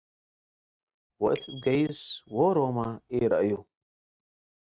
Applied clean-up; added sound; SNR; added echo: neural mask model RNNoise.